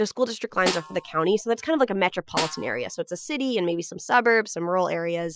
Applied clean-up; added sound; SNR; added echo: classical method Wiener filter.